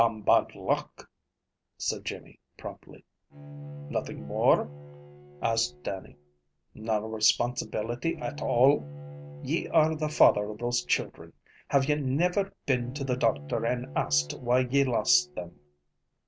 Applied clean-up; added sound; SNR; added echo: none; Bowed string instrument; 15 dB; none.